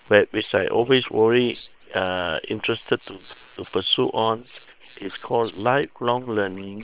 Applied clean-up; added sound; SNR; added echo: neural separator model SepFormer WHAM!.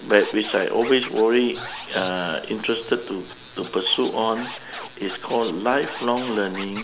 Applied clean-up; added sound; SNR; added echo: none; Scratching (performance technique); 15 dB; none.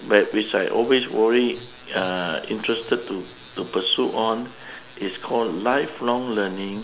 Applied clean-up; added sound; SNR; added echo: none; none; none; none.